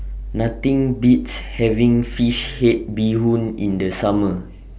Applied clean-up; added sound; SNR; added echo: none; none; none; none.